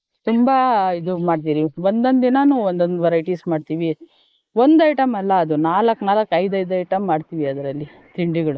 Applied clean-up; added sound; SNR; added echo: neural mask model Resemble Enhance denoiser.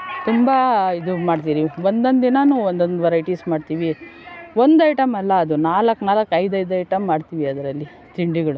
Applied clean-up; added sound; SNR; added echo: none; none; none; none.